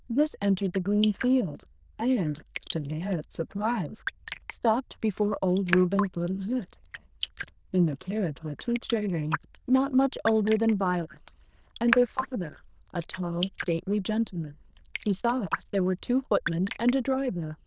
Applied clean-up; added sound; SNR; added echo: neural diffusion model UNIVERSE++.